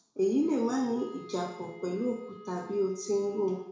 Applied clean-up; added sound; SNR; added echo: none; Wind instrument, woodwind instrument; 19 dB; reverberation time 0.6 s.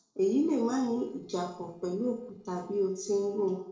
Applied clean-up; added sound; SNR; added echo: neural separator model SepFormer DNS4.